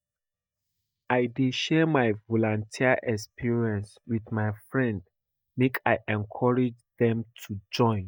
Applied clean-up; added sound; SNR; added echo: neural mask model DeepFilterNet 3.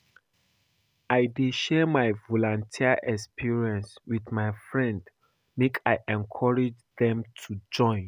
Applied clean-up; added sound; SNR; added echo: none; none; none; none.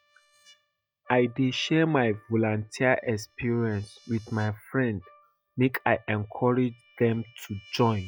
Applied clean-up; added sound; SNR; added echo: classical method log-MMSE.